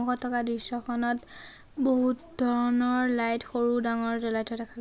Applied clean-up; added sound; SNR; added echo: none; none; none; none.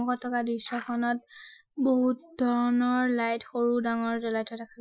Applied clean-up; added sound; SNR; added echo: classical method Wiener filter.